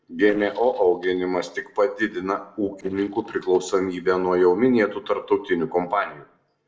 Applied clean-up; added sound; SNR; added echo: neural separator model SepFormer DNS4.